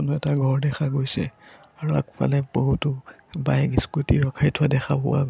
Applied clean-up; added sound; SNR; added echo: none; none; none; none.